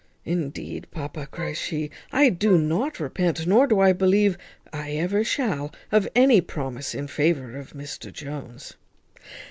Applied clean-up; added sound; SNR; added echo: none; Wind instrument, woodwind instrument; 16 dB; none.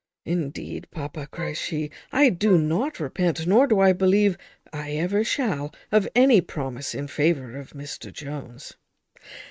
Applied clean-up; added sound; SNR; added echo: neural mask model RNNoise.